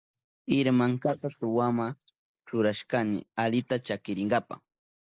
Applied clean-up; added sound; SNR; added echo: neural mask model Resemble Enhance denoiser.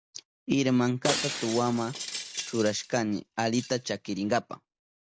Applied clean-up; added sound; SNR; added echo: none; Shatter; 8 dB; none.